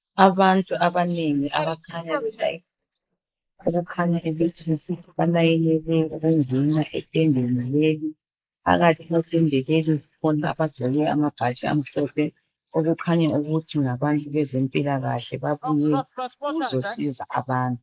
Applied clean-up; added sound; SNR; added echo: neural mask model Resemble Enhance denoiser.